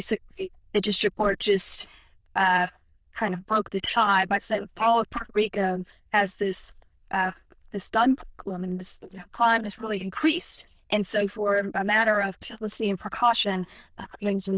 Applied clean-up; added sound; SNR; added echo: neural diffusion model UNIVERSE++.